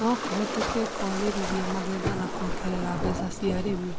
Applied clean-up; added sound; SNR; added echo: none; Waves, surf; 1 dB; none.